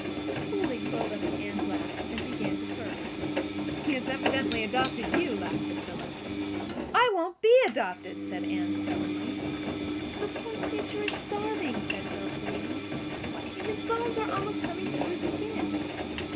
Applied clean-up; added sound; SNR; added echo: none; Engine; 0 dB; none.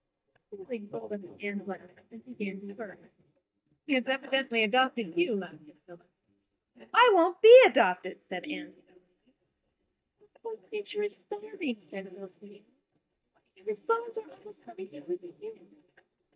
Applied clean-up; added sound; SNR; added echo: neural mask model DeepFilterNet 3.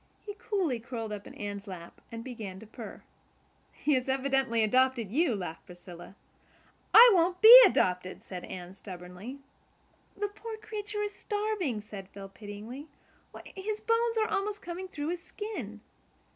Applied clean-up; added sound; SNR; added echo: none; none; none; none.